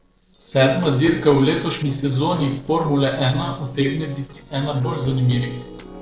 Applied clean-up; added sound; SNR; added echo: neural separator model SepFormer DNS4.